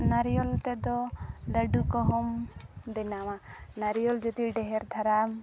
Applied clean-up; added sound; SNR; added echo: none; none; none; none.